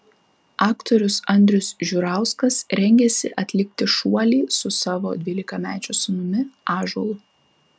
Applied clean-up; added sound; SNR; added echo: none; none; none; none.